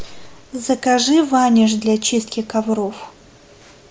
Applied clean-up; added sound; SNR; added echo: none; none; none; none.